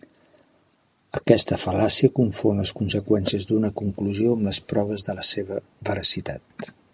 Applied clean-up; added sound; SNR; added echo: none; none; none; none.